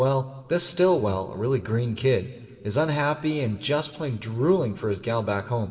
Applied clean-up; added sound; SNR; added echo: neural separator model SepFormer DNS4.